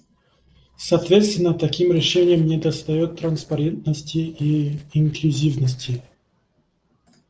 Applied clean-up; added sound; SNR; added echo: neural separator model SepFormer DNS4.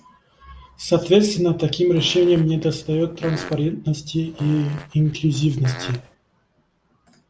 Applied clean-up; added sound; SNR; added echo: none; Fart; 17 dB; none.